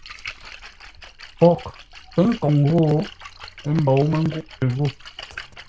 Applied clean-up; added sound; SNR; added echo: none; Splash, splatter; 18 dB; none.